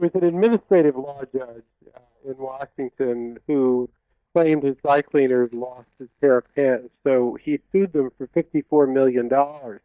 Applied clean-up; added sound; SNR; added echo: neural mask model DeepFilterNet 3.